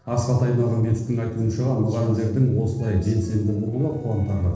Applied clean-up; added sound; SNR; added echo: neural separator model SepFormer DNS4.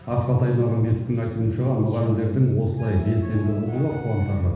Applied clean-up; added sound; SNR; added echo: none; Wind instrument, woodwind instrument; 20 dB; reverberation time 1.1 s.